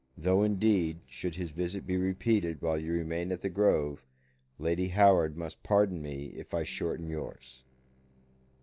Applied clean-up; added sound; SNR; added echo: neural separator model SepFormer DNS4.